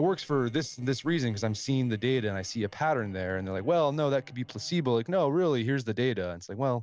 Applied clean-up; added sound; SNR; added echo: neural separator model SepFormer DNS4.